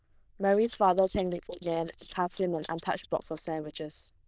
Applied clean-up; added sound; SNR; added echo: neural diffusion model UNIVERSE++.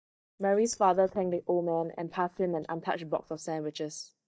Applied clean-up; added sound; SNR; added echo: neural mask model DeepFilterNet 3.